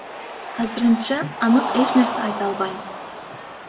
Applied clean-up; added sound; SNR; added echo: none; Cheering; 7 dB; reverberation time 0.4 s.